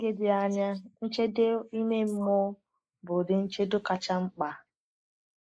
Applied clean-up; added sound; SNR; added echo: neural mask model Resemble Enhance denoiser.